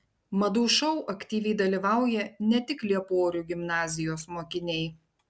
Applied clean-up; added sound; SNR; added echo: none; none; none; none.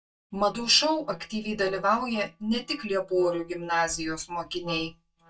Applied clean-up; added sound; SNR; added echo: neural mask model DeepFilterNet 3.